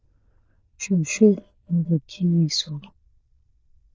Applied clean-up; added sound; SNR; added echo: neural diffusion model UNIVERSE++.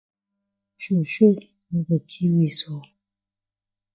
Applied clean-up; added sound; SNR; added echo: neural mask model DeepFilterNet 3.